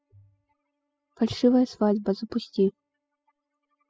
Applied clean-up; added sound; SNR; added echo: classical method spectral subtraction.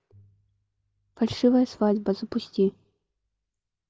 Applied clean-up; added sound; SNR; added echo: none; none; none; none.